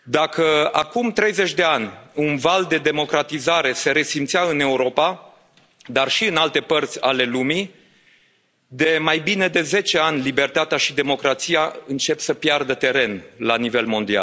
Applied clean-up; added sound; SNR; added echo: none; none; none; none.